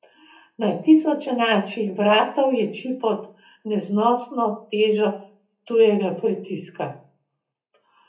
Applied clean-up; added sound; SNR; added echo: none; none; none; reverberation time 0.3 s.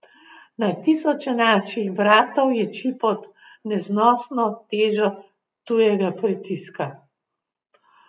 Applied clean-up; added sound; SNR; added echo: none; none; none; none.